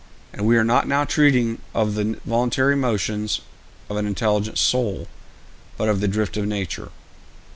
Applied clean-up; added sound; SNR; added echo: none; none; none; none.